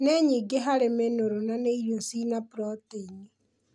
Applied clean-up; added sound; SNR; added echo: none; none; none; none.